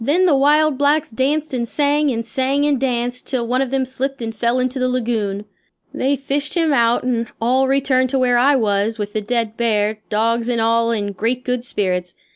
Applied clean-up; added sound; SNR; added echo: none; none; none; none.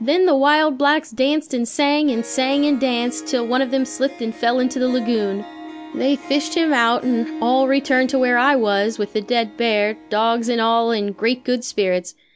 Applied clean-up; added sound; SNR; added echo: none; Harp; 18 dB; none.